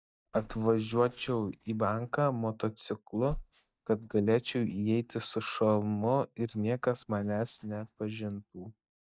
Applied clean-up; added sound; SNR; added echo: neural mask model DeepFilterNet 3.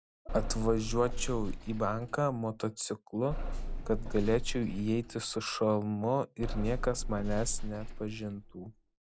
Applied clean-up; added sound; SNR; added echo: none; Bus / Engine; 4 dB; none.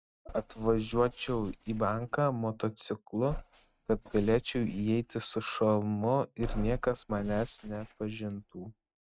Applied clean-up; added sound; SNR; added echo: neural mask model RNNoise.